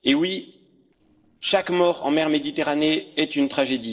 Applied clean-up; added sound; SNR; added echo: neural separator model SepFormer DNS4.